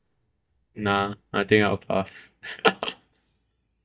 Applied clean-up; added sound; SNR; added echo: neural mask model DeepFilterNet 3.